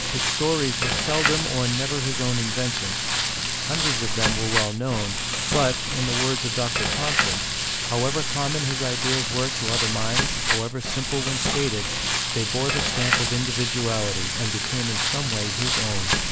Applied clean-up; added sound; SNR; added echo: none; Frying (food); -3 dB; none.